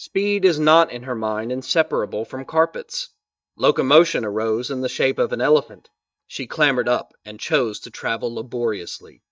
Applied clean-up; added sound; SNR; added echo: neural mask model DeepFilterNet 3.